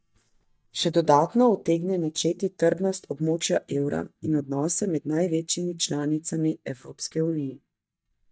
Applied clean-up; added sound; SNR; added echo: neural mask model DeepFilterNet 3.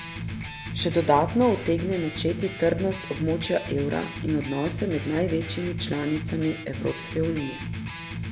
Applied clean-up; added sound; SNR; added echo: none; Electric guitar; 7 dB; none.